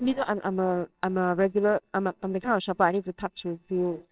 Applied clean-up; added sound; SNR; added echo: neural separator model SepFormer WHAMR!.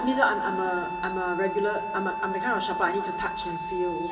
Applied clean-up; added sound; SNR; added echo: none; Wind instrument, woodwind instrument; 4 dB; reverberation time 2.2 s.